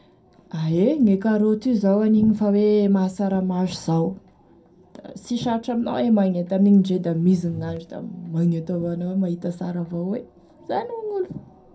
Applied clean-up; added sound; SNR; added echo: none; Bass guitar; 16 dB; reverberation time 0.2 s.